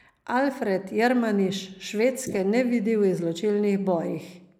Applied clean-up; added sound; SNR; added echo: neural mask model Resemble Enhance denoiser.